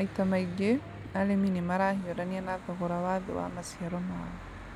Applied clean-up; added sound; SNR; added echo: none; Church bell / Traffic noise, roadway noise; 13 dB; none.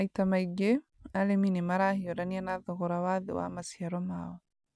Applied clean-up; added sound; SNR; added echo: none; none; none; none.